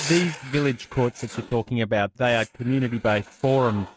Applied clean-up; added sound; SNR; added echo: neural mask model RNNoise.